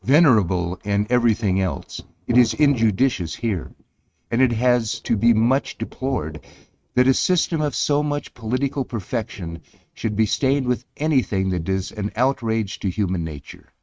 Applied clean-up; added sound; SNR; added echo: neural mask model RNNoise.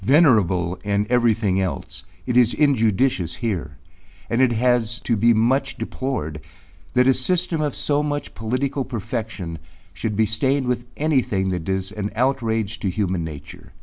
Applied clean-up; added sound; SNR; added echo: none; none; none; none.